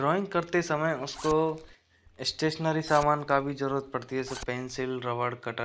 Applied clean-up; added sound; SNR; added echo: none; Zipper (clothing); 18 dB; none.